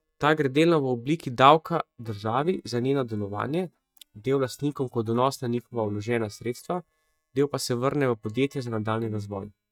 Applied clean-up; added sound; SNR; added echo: neural mask model DeepFilterNet 3.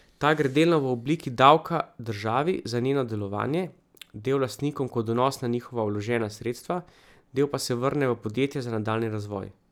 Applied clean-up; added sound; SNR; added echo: none; none; none; none.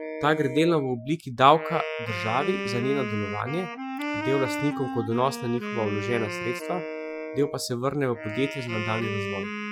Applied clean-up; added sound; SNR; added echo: classical method Wiener filter.